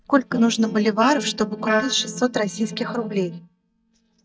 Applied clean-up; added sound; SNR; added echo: neural mask model DeepFilterNet 3.